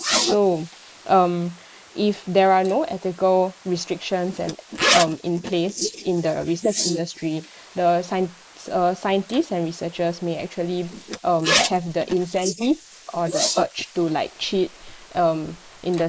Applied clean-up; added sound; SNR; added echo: neural mask model Resemble Enhance denoiser.